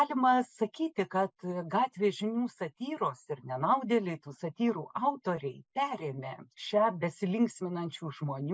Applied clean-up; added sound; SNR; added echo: none; none; none; none.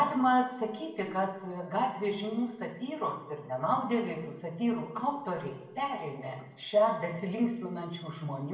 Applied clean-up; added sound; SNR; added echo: none; none; none; reverberation time 0.9 s.